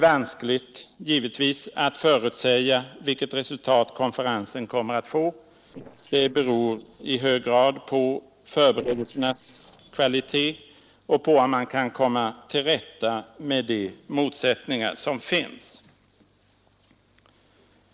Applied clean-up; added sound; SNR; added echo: neural separator model SepFormer DNS4.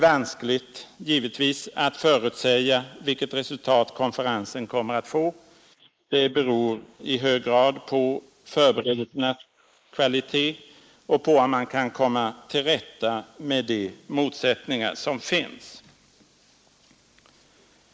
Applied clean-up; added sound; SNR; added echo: neural mask model Resemble Enhance denoiser.